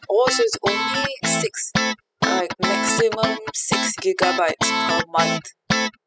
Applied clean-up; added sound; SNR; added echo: classical method spectral subtraction.